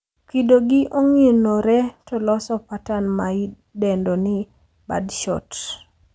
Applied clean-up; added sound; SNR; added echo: none; none; none; none.